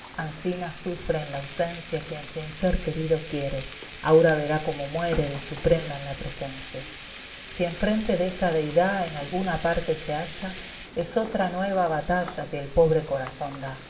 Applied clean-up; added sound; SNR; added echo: none; Frying (food); 11 dB; reverberation time 1.6 s.